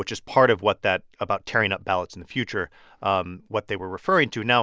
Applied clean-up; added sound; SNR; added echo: none; none; none; none.